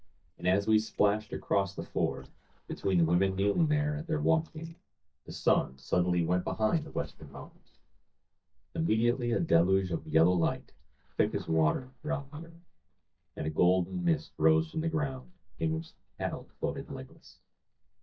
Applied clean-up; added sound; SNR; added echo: neural mask model DeepFilterNet 3.